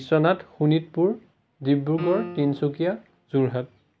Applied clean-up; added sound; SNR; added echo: none; Piano; 11 dB; none.